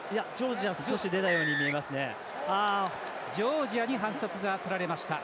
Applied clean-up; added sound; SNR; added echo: none; none; none; none.